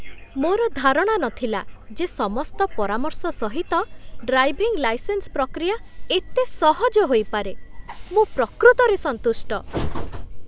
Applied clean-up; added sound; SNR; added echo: none; Train; 18 dB; none.